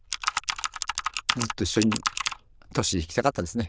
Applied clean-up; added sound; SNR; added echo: neural diffusion model UNIVERSE++.